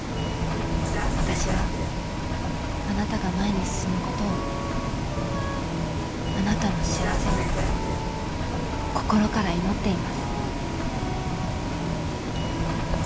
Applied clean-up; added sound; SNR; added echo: none; Bus; -4 dB; none.